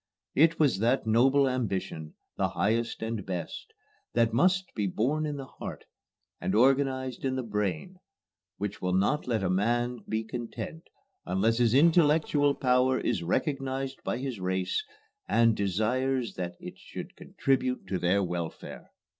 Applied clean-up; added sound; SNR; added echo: neural separator model SepFormer DNS4.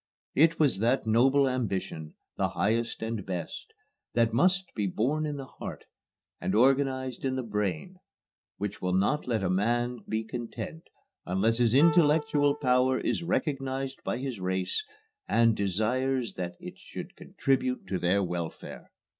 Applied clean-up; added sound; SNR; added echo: neural mask model RNNoise.